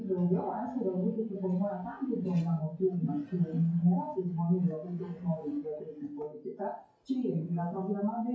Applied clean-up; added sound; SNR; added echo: classical method WPE with log-MMSE.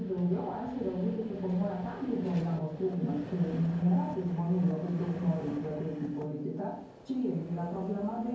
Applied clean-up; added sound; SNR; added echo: none; Vehicle; 15 dB; reverberation time 0.9 s.